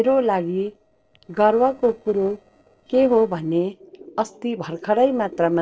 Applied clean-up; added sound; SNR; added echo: neural separator model SepFormer DNS4.